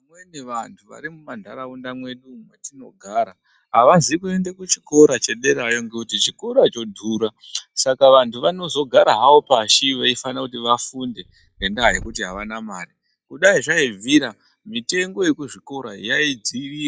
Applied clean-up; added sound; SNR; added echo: classical method log-MMSE.